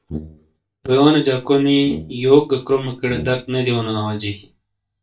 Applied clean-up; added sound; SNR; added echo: neural mask model DeepFilterNet 3.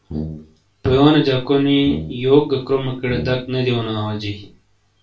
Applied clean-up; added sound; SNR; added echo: none; Brass instrument; 10 dB; reverberation time 0.2 s.